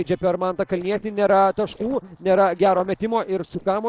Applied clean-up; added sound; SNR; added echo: neural separator model SepFormer DNS4.